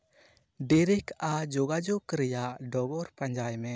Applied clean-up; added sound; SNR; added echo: none; none; none; none.